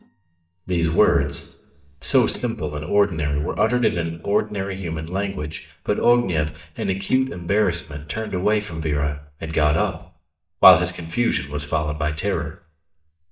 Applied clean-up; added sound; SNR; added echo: neural mask model DeepFilterNet 3.